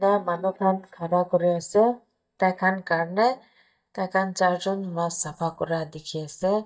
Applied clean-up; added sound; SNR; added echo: neural mask model DeepFilterNet 3.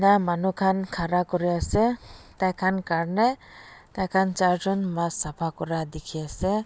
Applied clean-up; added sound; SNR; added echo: none; none; none; none.